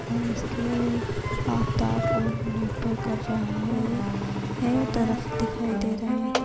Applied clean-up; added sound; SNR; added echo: none; Engine; 0 dB; none.